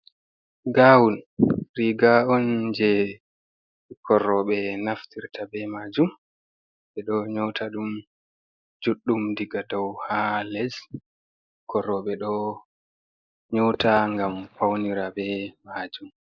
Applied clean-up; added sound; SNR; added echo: neural mask model Resemble Enhance denoiser.